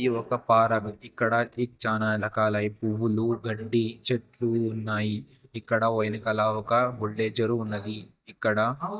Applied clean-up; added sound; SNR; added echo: neural mask model DeepFilterNet 3.